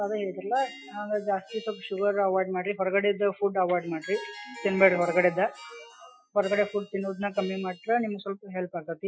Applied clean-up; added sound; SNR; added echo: classical method Wiener filter.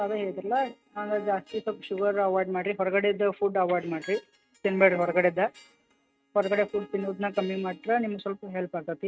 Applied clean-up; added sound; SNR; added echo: neural mask model RNNoise.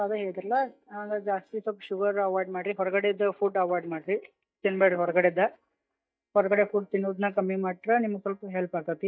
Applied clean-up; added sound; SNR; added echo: neural mask model DeepFilterNet 3.